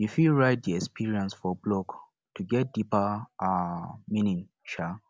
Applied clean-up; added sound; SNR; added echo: none; none; none; none.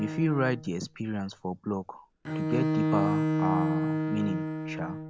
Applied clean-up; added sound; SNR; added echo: none; Bowed string instrument; -1 dB; none.